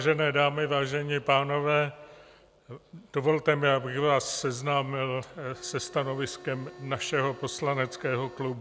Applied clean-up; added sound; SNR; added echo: none; Organ; 19 dB; none.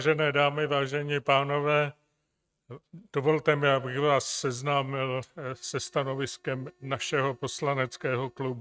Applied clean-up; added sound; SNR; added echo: neural mask model RNNoise.